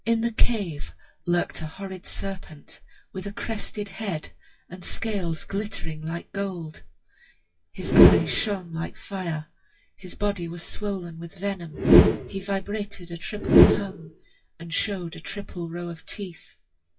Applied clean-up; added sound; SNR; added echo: classical method WPE with log-MMSE.